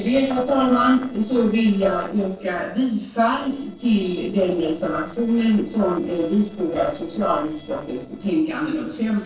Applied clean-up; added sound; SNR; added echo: neural separator model SepFormer DNS4.